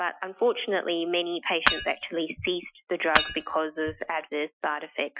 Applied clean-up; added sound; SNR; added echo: classical method Wiener filter.